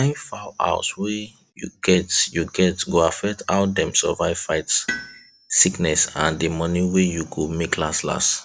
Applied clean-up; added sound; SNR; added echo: none; Tools; 16 dB; none.